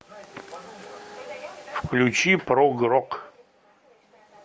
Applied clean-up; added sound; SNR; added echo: none; none; none; none.